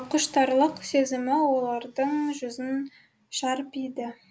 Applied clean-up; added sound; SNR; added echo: none; none; none; none.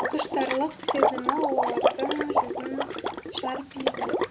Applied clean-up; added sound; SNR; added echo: none; Water / Liquid; -4 dB; none.